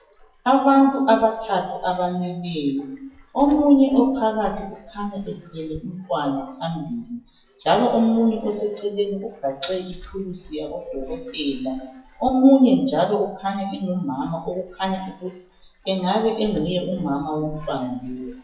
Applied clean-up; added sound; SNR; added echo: classical method WPE with log-MMSE.